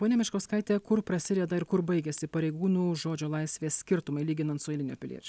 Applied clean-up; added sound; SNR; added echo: none; none; none; none.